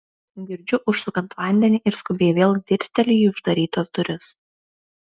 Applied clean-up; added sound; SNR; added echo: none; none; none; none.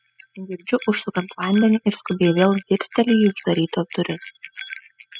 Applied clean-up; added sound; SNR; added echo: classical method spectral subtraction.